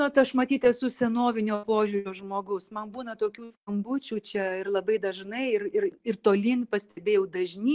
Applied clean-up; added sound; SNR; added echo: none; none; none; none.